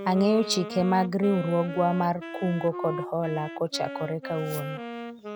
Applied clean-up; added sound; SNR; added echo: none; Wind instrument, woodwind instrument; 10 dB; none.